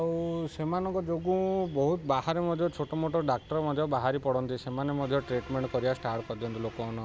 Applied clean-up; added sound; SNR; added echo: none; none; none; none.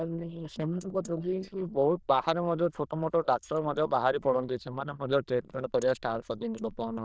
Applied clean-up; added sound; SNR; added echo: neural diffusion model UNIVERSE++.